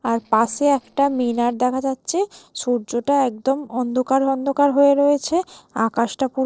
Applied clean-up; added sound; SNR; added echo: neural separator model SepFormer DNS4.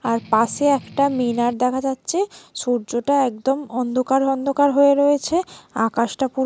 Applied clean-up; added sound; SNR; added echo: none; Strum; 20 dB; none.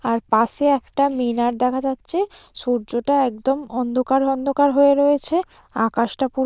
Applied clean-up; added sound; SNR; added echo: neural diffusion model UNIVERSE++.